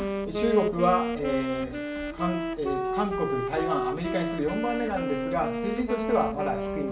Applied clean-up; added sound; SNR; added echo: none; Wind instrument, woodwind instrument; 2 dB; reverberation time 0.4 s.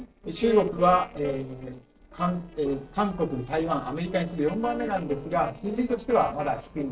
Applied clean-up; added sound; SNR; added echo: neural separator model SepFormer DNS4.